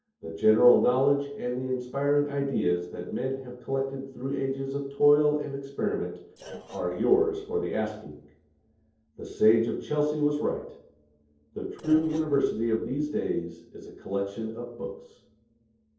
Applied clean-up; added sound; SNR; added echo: neural separator model SepFormer DNS4.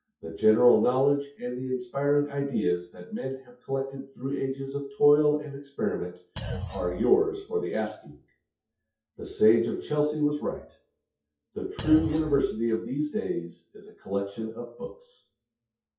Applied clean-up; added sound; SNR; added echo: classical method WPE with log-MMSE.